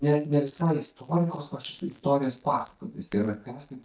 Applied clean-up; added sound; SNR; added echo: neural mask model DeepFilterNet 3.